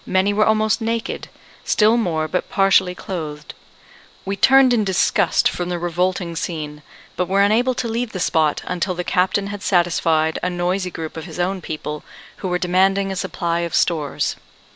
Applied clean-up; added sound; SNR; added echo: none; none; none; none.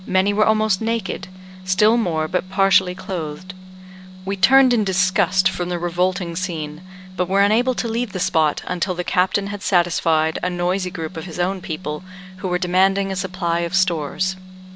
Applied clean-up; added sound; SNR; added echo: none; Organ; 17 dB; none.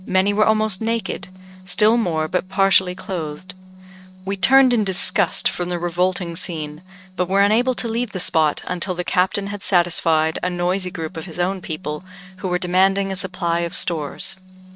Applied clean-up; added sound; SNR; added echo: neural mask model RNNoise.